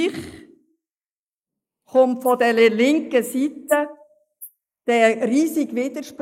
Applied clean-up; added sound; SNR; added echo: neural mask model Resemble Enhance denoiser.